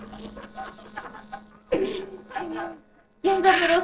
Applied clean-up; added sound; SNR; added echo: neural separator model SepFormer DNS4.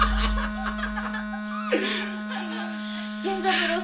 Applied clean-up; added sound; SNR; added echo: none; Wind instrument, woodwind instrument; 4 dB; reverberation time 0.2 s.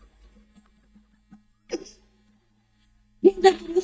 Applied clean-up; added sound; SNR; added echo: neural mask model DeepFilterNet 3.